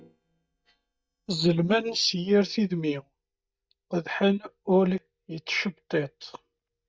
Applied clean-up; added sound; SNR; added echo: neural mask model DeepFilterNet 3.